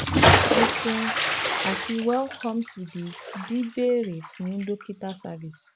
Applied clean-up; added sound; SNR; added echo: none; Bathtub (filling or washing) / Splash, splatter; -4 dB; none.